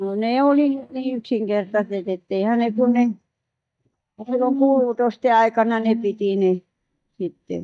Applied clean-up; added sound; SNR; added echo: neural mask model DeepFilterNet 3.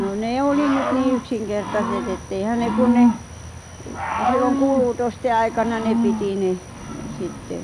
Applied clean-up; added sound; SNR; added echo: none; Cricket / Growling; 2 dB; none.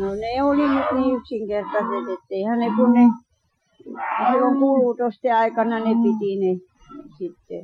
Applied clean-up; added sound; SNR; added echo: classical method Wiener filter.